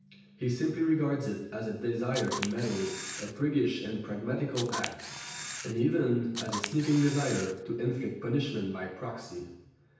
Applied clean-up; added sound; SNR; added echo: none; Camera; 8 dB; reverberation time 0.9 s.